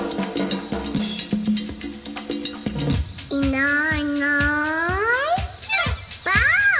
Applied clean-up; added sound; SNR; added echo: none; none; none; reverberation time 1.3 s.